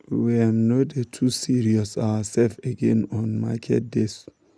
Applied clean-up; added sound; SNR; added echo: none; none; none; none.